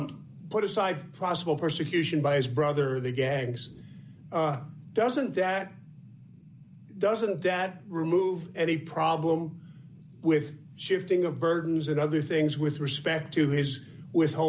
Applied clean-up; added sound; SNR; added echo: none; none; none; none.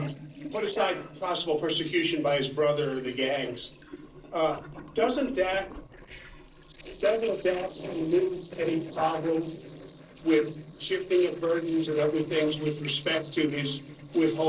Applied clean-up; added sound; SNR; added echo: neural separator model SepFormer DNS4.